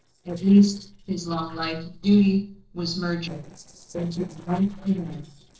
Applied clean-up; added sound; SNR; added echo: neural separator model SepFormer DNS4.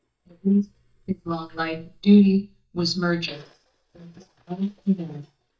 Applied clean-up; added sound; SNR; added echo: neural mask model DeepFilterNet 3.